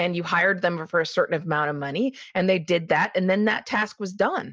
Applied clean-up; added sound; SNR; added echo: none; none; none; none.